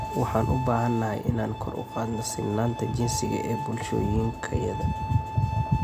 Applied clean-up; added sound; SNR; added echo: none; Bowed string instrument; 9 dB; none.